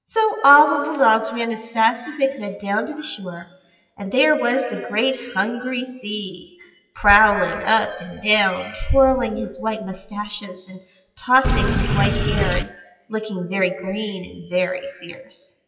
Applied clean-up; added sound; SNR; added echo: classical method WPE with log-MMSE.